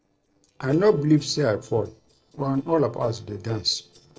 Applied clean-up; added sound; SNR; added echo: neural separator model SepFormer DNS4.